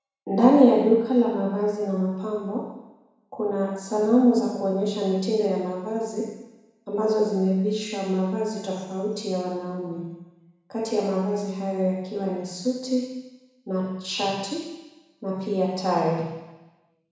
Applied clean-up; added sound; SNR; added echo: none; none; none; reverberation time 1.1 s.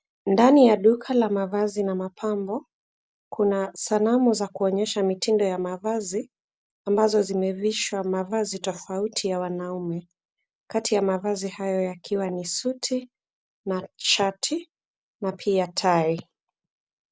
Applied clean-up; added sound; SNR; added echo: none; none; none; none.